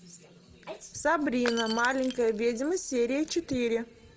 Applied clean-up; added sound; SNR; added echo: none; Shatter / Crushing; 15 dB; none.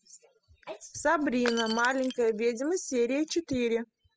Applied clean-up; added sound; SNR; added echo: classical method spectral subtraction.